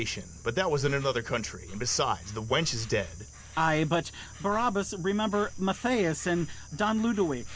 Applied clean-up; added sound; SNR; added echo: none; Insect; 14 dB; none.